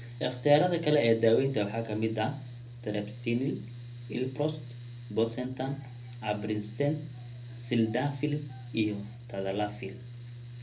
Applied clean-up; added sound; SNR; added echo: none; Mechanical fan; 12 dB; reverberation time 0.3 s.